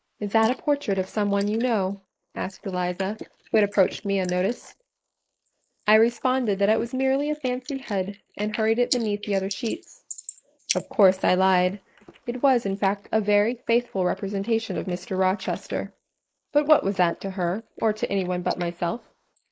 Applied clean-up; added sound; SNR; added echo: neural mask model Resemble Enhance denoiser.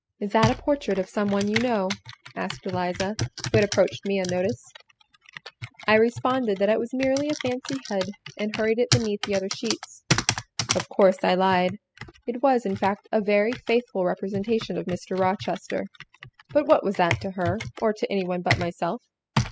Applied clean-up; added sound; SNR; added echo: classical method spectral subtraction.